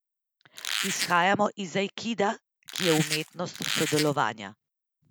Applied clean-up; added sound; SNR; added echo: none; Squeak; 3 dB; none.